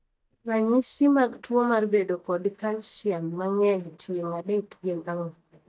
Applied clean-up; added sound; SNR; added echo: neural mask model DeepFilterNet 3.